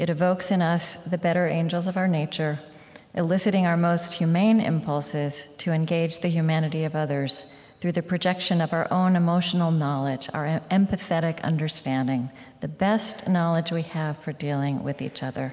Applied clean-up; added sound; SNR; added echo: none; none; none; none.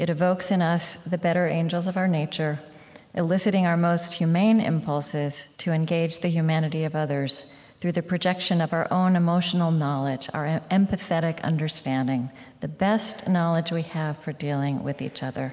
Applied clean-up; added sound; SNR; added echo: neural mask model Resemble Enhance denoiser.